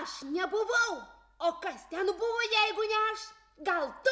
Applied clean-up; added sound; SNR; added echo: none; none; none; none.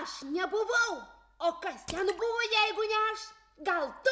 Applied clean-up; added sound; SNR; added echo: none; Drip / Splash, splatter; 18 dB; none.